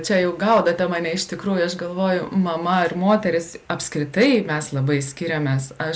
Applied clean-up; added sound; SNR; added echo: none; none; none; none.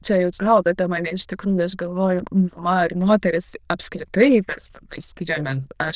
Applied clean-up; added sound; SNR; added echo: neural diffusion model UNIVERSE++.